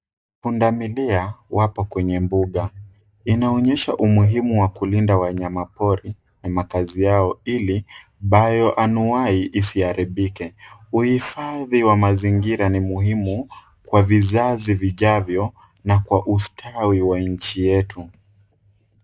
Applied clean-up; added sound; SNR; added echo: neural mask model DeepFilterNet 3.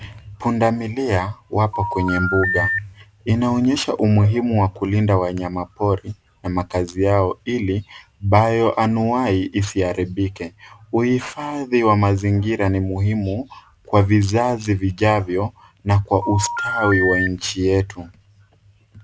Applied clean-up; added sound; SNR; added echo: none; Telephone; 4 dB; none.